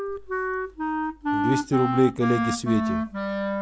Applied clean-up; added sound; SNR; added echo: none; Wind instrument, woodwind instrument; 0 dB; none.